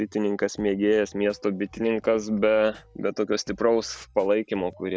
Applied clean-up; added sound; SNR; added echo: none; none; none; none.